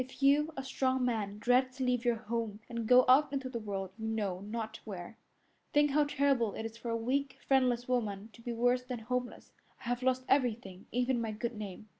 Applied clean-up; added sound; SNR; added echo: none; none; none; none.